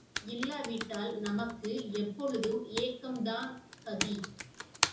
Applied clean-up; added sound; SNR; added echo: none; Computer keyboard; 5 dB; reverberation time 0.6 s.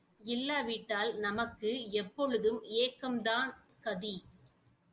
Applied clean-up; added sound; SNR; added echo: none; none; none; none.